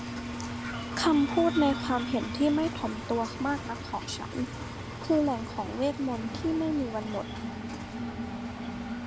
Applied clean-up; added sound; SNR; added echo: none; Engine; 6 dB; none.